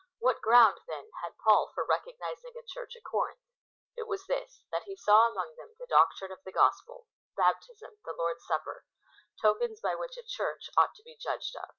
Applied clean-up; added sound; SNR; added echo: none; none; none; none.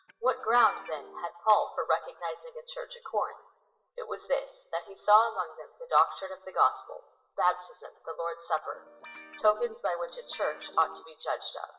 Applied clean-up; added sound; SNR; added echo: none; Guitar; 19 dB; reverberation time 0.7 s.